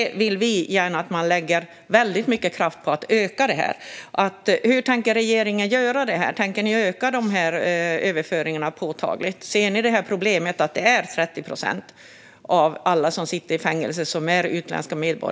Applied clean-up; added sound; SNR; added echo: none; none; none; none.